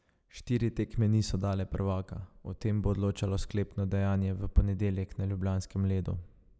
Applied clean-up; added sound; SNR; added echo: none; none; none; none.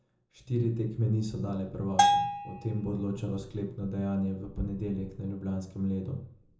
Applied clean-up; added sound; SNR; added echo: none; Bell; -4 dB; reverberation time 0.6 s.